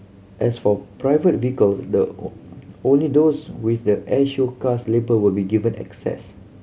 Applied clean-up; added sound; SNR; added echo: none; none; none; none.